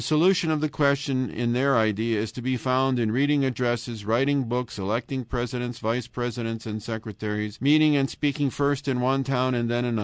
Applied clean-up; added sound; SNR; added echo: none; none; none; none.